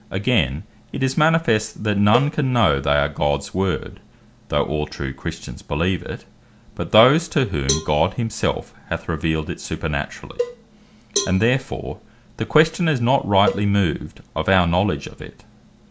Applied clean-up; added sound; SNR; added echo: none; Cowbell + Cowbell; 11 dB; none.